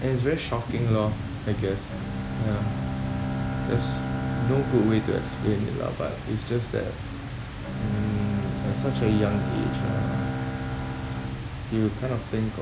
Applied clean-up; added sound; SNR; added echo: none; Bowed string instrument; 5 dB; none.